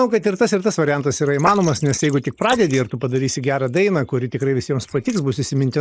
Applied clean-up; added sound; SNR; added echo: neural mask model Resemble Enhance denoiser.